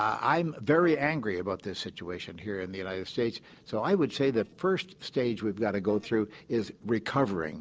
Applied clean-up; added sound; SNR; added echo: neural separator model SepFormer DNS4.